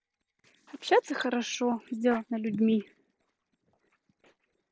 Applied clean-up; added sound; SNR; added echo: neural separator model SepFormer DNS4.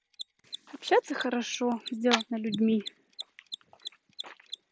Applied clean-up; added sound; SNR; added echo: none; Mechanisms; 14 dB; none.